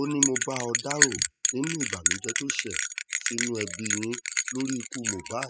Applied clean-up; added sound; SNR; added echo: classical method spectral subtraction.